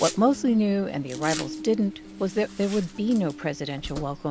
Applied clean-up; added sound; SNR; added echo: none; Domestic sounds, home sounds; 15 dB; none.